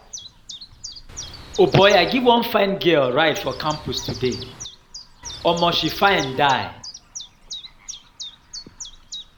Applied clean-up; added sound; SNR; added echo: none; Chirp, tweet + Chirp, tweet; 15 dB; none.